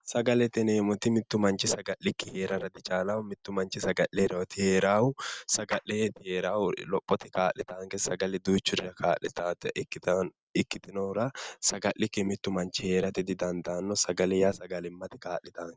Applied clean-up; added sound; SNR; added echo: neural separator model SepFormer DNS4.